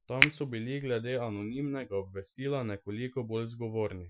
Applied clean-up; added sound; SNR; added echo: classical method Wiener filter.